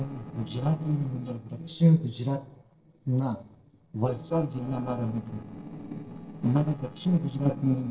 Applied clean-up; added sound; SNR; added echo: neural separator model SepFormer DNS4.